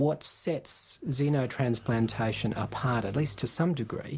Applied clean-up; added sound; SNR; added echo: none; Bowed string instrument; 15 dB; none.